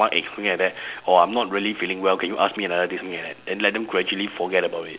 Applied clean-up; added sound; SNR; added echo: none; none; none; none.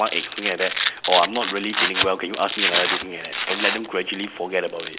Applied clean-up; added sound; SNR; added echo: none; Domestic sounds, home sounds; 1 dB; none.